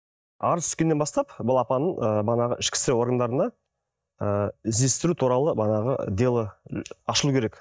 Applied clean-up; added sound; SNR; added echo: neural mask model DeepFilterNet 3.